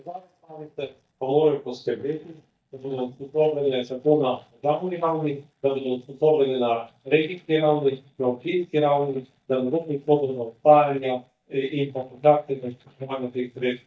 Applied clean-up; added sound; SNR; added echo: neural mask model DeepFilterNet 3.